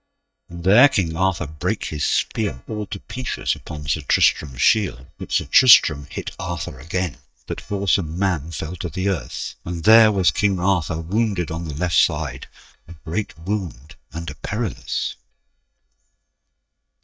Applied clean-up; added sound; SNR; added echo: neural mask model DeepFilterNet 3.